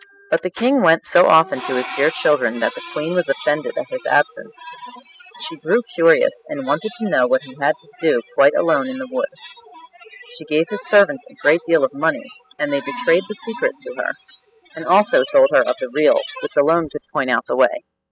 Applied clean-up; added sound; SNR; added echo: classical method spectral subtraction.